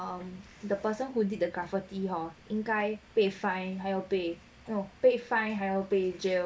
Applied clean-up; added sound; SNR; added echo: none; none; none; none.